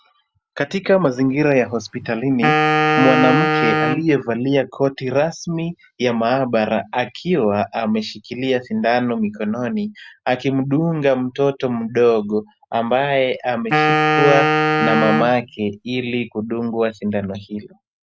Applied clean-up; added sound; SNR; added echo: none; Wind instrument, woodwind instrument; -1 dB; none.